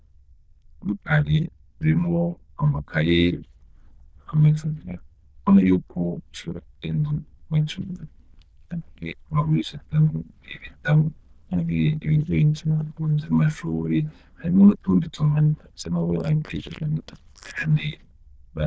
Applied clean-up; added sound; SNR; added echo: neural diffusion model UNIVERSE++.